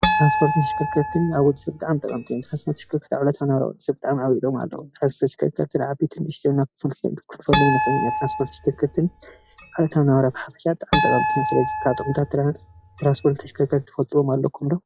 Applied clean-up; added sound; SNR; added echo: classical method log-MMSE.